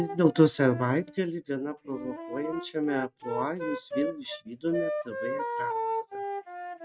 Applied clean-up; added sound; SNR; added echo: neural mask model RNNoise.